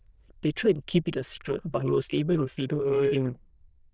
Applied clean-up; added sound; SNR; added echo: neural diffusion model UNIVERSE++.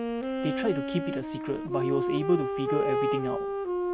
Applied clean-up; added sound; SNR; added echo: none; Wind instrument, woodwind instrument; -1 dB; none.